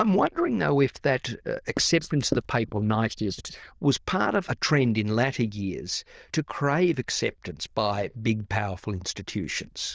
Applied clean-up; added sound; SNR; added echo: neural diffusion model UNIVERSE++.